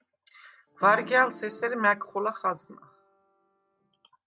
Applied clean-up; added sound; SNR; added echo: none; Piano; 19 dB; none.